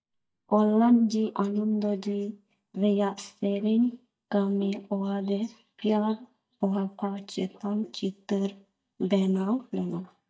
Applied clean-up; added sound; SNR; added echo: neural mask model DeepFilterNet 3.